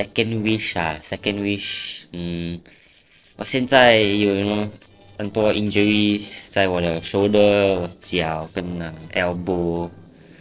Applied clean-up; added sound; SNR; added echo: neural separator model SepFormer DNS4.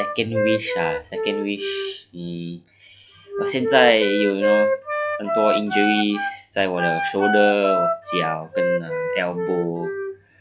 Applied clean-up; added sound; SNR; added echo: classical method log-MMSE.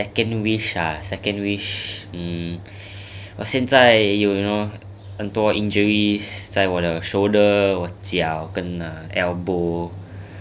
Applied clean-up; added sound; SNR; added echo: none; none; none; none.